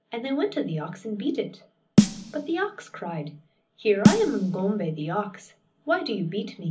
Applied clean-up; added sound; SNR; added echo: none; Snare drum; -2 dB; reverberation time 0.4 s.